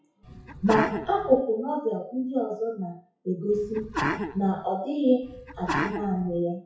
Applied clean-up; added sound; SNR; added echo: classical method WPE with log-MMSE.